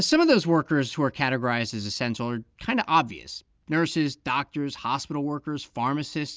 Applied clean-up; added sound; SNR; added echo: none; none; none; none.